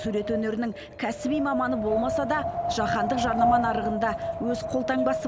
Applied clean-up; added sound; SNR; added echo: none; Wind; 1 dB; none.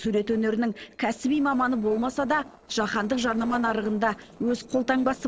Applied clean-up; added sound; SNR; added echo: neural separator model SepFormer DNS4.